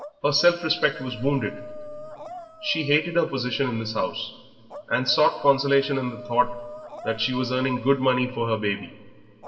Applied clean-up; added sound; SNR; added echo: none; Dog; 17 dB; reverberation time 2.5 s.